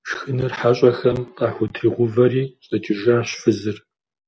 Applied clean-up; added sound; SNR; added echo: none; none; none; none.